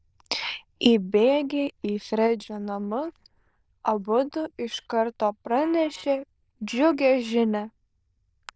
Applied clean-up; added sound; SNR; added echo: neural diffusion model UNIVERSE++.